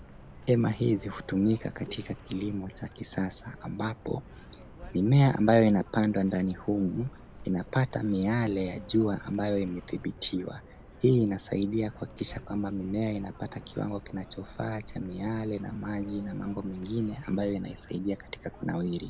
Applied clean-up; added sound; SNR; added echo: none; Car; 18 dB; none.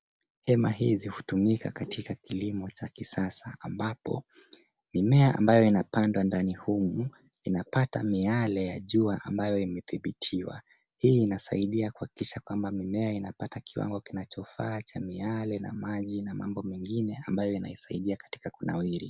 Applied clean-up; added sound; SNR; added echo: none; none; none; none.